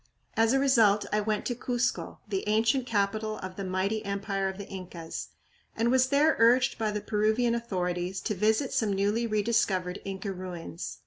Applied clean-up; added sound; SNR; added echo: none; none; none; none.